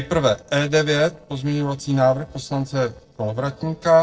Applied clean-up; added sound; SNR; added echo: neural separator model SepFormer DNS4.